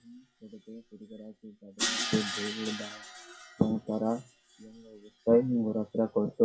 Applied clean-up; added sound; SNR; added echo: classical method WPE with log-MMSE.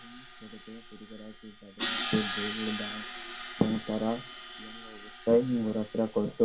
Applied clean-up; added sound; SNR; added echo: none; Crash cymbal; 7 dB; reverberation time 0.2 s.